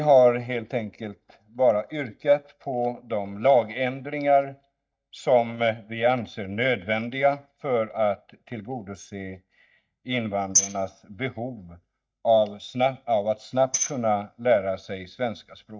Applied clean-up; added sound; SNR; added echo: neural mask model DeepFilterNet 3.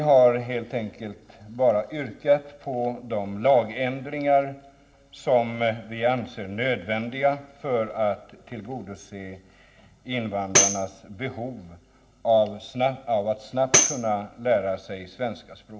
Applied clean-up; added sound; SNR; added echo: none; Tambourine; 0 dB; reverberation time 0.7 s.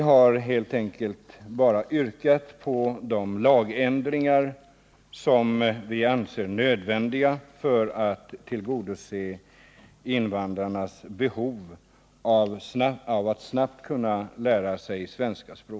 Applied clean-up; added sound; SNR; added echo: none; none; none; none.